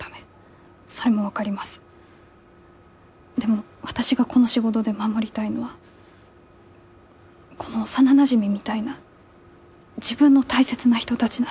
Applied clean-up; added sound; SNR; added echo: none; none; none; none.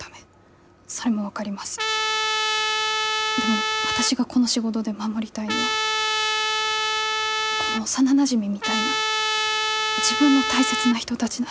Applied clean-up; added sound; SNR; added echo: none; Trumpet; -2 dB; none.